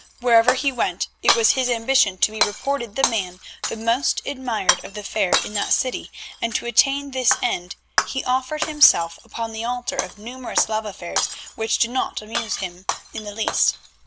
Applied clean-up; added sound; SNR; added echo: none; Shatter; 5 dB; none.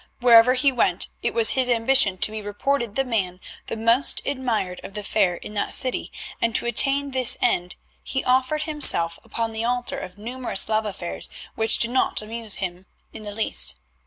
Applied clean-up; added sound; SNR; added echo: none; none; none; none.